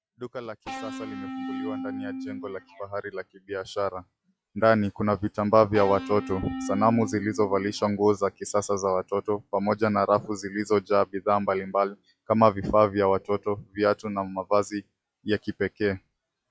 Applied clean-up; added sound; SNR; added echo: classical method log-MMSE.